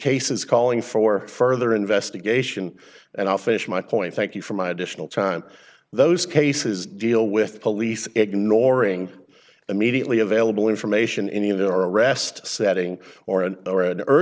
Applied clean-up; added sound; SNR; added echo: none; none; none; none.